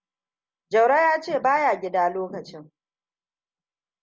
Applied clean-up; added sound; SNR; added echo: none; none; none; none.